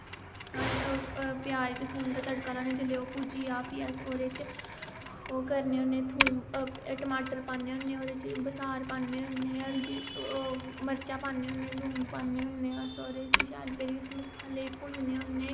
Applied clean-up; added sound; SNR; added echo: none; Mechanisms; 5 dB; none.